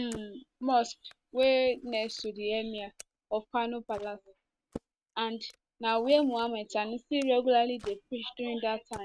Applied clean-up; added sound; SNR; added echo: neural mask model RNNoise.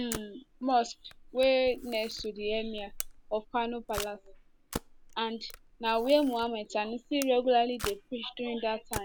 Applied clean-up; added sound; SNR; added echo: none; Camera; 13 dB; none.